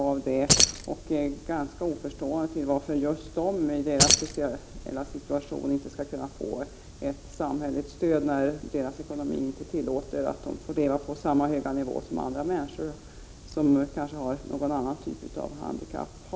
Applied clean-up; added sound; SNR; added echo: none; Keys jangling; -3 dB; none.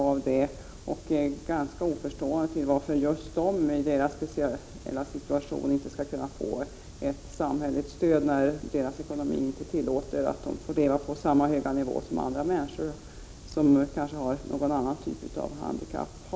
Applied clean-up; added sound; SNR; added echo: none; none; none; none.